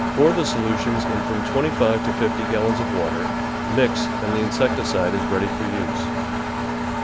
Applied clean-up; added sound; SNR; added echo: none; Engine; 0 dB; none.